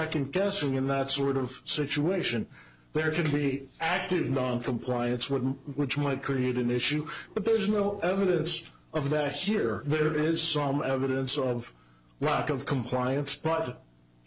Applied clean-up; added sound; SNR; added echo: none; Tambourine; 7 dB; none.